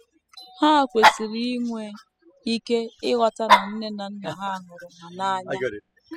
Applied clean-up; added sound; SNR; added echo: classical method spectral subtraction.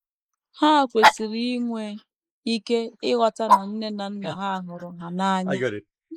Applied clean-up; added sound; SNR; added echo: neural mask model Resemble Enhance denoiser.